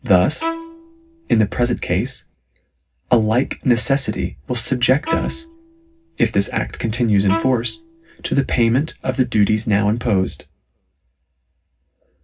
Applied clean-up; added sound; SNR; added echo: none; Bowed string instrument; 12 dB; reverberation time 0.4 s.